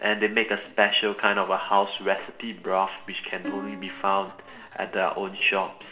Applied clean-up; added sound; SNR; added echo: none; Plucked string instrument; 13 dB; reverberation time 0.6 s.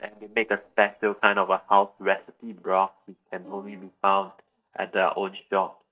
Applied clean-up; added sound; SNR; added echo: neural mask model DeepFilterNet 3.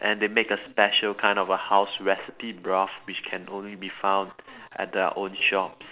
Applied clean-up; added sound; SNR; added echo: none; none; none; none.